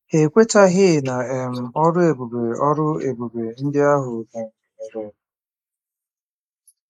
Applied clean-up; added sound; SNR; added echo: neural mask model Resemble Enhance denoiser.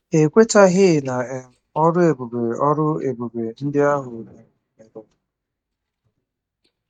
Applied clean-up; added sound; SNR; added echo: neural mask model DeepFilterNet 3.